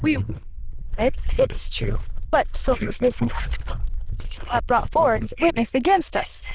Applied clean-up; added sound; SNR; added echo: neural diffusion model UNIVERSE++.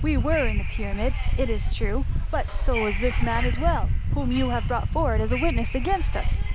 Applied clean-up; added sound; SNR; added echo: none; Subway, metro, underground / Wind; -5 dB; none.